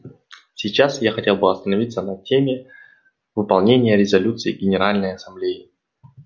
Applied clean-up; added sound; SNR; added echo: none; none; none; none.